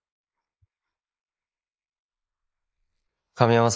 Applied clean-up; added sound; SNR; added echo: neural mask model Resemble Enhance denoiser.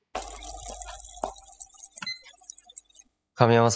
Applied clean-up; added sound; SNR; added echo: classical method spectral subtraction.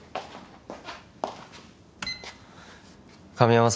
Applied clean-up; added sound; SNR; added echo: none; none; none; none.